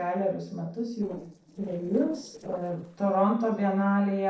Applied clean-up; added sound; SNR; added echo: neural separator model SepFormer DNS4.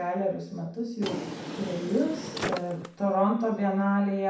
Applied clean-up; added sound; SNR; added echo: none; Drawer open or close; 9 dB; reverberation time 0.6 s.